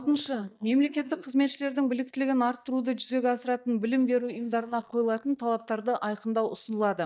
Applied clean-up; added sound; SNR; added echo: neural mask model DeepFilterNet 3.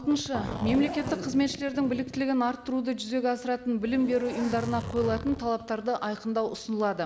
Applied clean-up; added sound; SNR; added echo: none; Zipper (clothing); 11 dB; none.